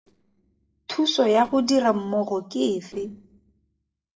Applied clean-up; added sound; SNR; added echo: neural separator model SepFormer DNS4.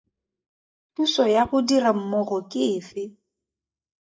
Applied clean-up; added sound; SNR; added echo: neural mask model DeepFilterNet 3.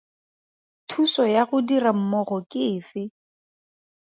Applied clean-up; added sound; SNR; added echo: none; none; none; none.